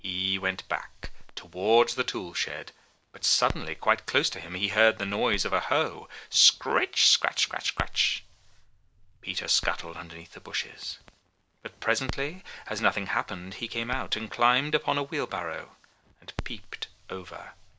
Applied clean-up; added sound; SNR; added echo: none; Crackle; 14 dB; none.